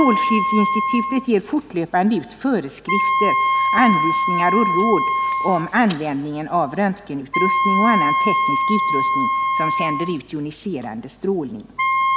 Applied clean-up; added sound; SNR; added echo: none; Wind instrument, woodwind instrument; -1 dB; none.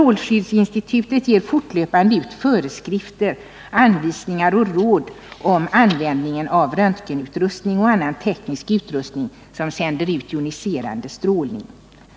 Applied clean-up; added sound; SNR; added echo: none; none; none; none.